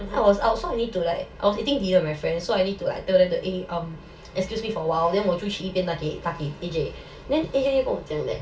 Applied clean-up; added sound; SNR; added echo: none; none; none; reverberation time 0.2 s.